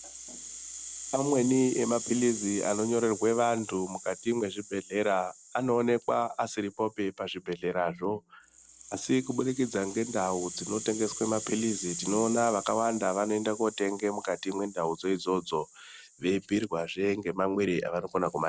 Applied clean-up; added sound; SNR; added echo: none; Rattle (instrument); 13 dB; none.